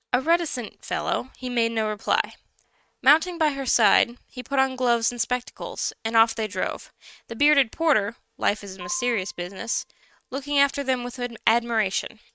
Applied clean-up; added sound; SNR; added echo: neural mask model RNNoise.